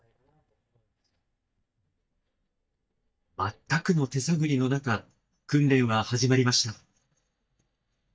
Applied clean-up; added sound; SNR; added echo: neural mask model DeepFilterNet 3.